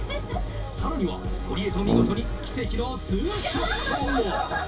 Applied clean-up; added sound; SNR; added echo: none; Brass instrument; -1 dB; reverberation time 0.1 s.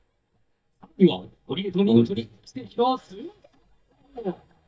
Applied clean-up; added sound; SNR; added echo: neural mask model DeepFilterNet 3.